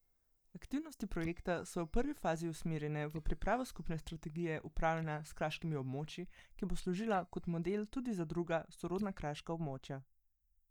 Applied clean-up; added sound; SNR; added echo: neural mask model DeepFilterNet 3.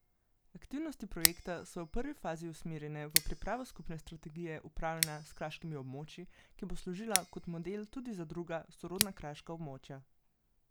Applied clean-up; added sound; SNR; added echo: none; Scissors; 0 dB; none.